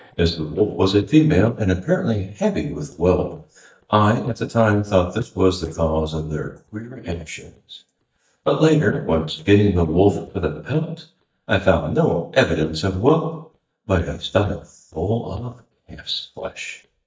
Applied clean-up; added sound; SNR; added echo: neural mask model DeepFilterNet 3.